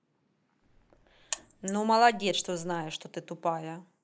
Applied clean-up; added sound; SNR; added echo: neural mask model Resemble Enhance denoiser.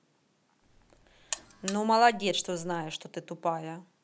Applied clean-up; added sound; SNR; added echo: none; Alarm; 13 dB; none.